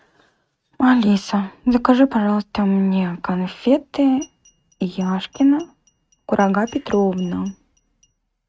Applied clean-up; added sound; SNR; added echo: neural mask model RNNoise.